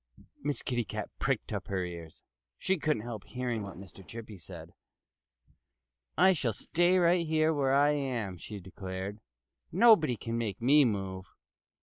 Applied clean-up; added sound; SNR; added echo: neural mask model Resemble Enhance denoiser.